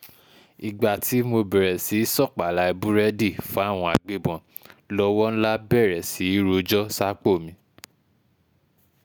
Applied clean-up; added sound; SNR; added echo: none; none; none; none.